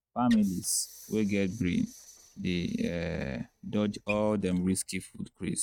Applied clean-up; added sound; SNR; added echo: neural mask model RNNoise.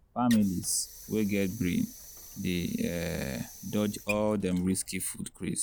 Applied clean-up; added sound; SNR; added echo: none; Sink (filling or washing) / Water; 15 dB; none.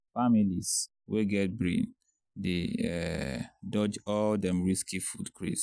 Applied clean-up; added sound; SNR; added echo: none; none; none; none.